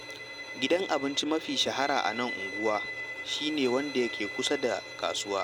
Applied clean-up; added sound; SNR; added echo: none; Bowed string instrument; 8 dB; none.